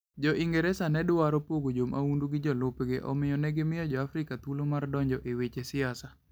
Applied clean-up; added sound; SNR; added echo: none; none; none; none.